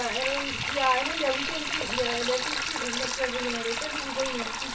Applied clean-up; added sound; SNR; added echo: none; Sink (filling or washing); 0 dB; none.